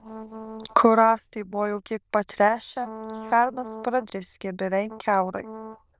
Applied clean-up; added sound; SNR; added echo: neural diffusion model UNIVERSE++.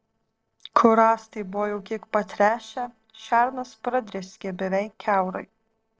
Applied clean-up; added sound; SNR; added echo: neural separator model SepFormer DNS4.